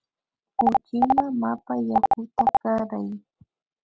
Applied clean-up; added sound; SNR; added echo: none; Telephone; -4 dB; none.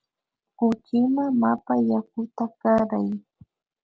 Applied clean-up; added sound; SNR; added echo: none; none; none; none.